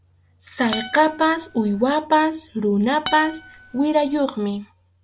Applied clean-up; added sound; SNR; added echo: none; Acoustic guitar; 13 dB; none.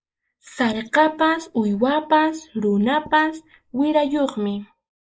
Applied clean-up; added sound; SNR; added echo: neural mask model Resemble Enhance denoiser.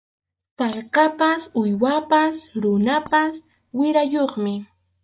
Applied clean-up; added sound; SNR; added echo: neural mask model DeepFilterNet 3.